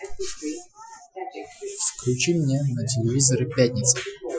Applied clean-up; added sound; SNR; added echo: classical method Wiener filter.